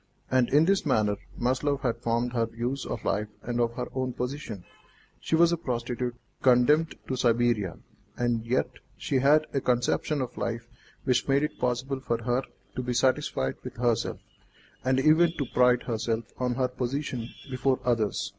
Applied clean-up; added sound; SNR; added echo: none; none; none; none.